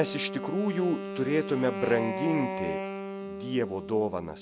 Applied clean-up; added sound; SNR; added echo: none; Wind instrument, woodwind instrument; 6 dB; none.